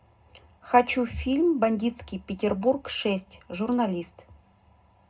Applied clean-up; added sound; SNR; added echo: none; none; none; reverberation time 0.2 s.